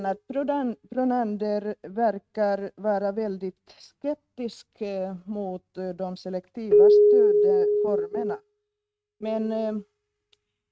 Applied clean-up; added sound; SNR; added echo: neural mask model RNNoise.